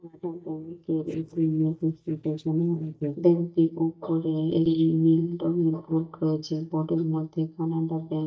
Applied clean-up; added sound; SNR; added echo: neural mask model DeepFilterNet 3.